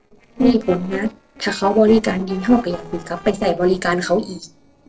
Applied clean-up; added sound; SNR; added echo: neural separator model SepFormer DNS4.